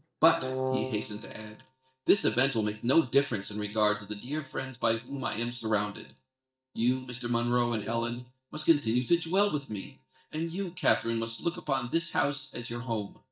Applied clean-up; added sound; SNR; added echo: neural mask model DeepFilterNet 3.